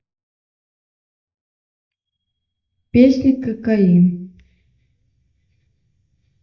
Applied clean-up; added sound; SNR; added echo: neural mask model DeepFilterNet 3.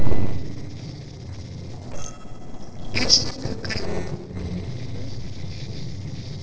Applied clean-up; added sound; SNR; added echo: neural separator model SepFormer DNS4.